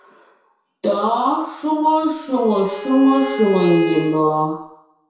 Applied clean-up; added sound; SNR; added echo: none; Bowed string instrument; 10 dB; reverberation time 0.7 s.